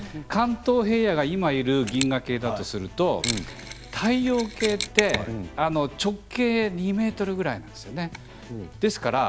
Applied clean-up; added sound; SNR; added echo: none; Mechanisms; 12 dB; none.